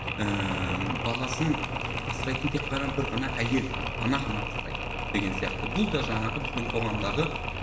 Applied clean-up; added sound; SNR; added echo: none; Mechanisms; 1 dB; reverberation time 0.7 s.